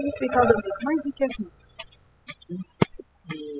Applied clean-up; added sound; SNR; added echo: classical method spectral subtraction.